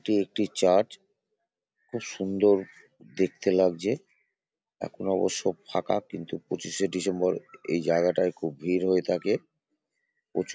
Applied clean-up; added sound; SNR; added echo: none; none; none; none.